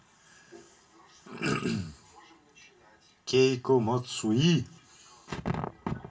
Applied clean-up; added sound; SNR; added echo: none; none; none; reverberation time 0.2 s.